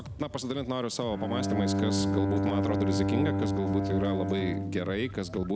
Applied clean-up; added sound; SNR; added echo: none; Bowed string instrument; -1 dB; none.